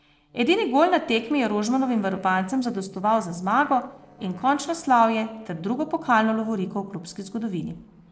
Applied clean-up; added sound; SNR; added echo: neural separator model SepFormer DNS4.